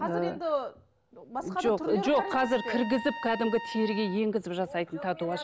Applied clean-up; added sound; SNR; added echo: none; Trumpet; 12 dB; none.